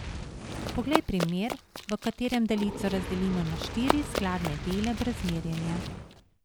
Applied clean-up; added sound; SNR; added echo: none; Fire + Run; 4 dB; none.